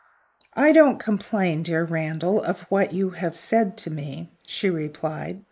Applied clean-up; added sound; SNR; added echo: neural mask model Resemble Enhance denoiser.